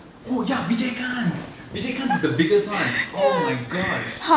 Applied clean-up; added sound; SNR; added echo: none; none; none; none.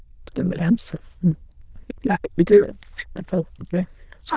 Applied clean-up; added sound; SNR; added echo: neural diffusion model UNIVERSE++.